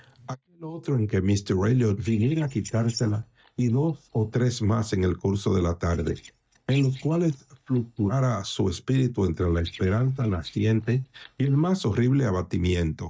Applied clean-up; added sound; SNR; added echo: neural mask model DeepFilterNet 3.